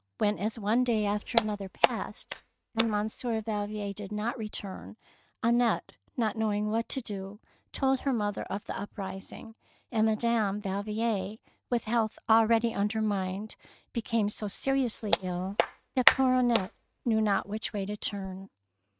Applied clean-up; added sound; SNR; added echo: neural mask model RNNoise.